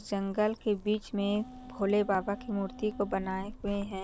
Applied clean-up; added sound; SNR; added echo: none; Zipper (clothing) + Wind instrument, woodwind instrument; 15 dB; none.